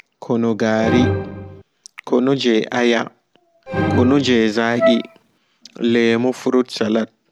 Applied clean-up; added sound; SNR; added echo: none; Musical instrument + Wind instrument, woodwind instrument; 4 dB; none.